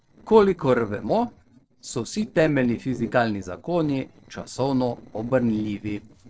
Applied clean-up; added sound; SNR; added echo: neural separator model SepFormer DNS4.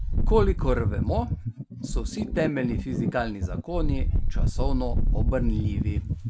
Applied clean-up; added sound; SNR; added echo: none; Wind; -5 dB; none.